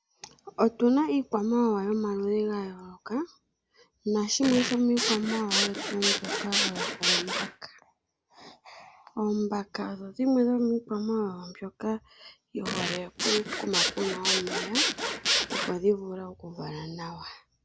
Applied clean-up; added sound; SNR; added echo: none; Zipper (clothing) / Sawing; 0 dB; none.